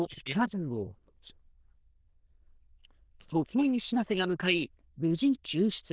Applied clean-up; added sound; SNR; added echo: neural diffusion model UNIVERSE++.